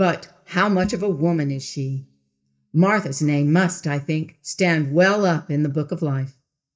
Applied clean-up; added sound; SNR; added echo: neural mask model DeepFilterNet 3.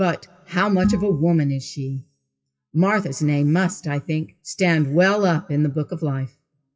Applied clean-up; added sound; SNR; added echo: classical method WPE with log-MMSE.